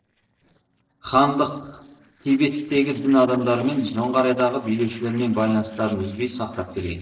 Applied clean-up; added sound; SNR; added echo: neural separator model SepFormer DNS4.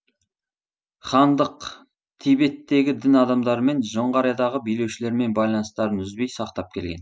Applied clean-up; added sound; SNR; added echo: none; none; none; none.